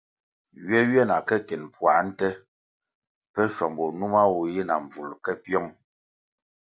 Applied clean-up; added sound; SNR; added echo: none; none; none; none.